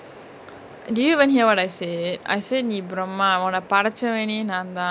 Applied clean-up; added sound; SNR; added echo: none; none; none; none.